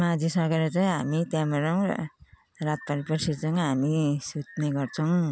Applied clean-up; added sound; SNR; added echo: none; none; none; none.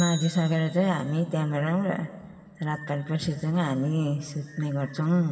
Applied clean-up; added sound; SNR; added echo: none; Bicycle; 20 dB; reverberation time 2.0 s.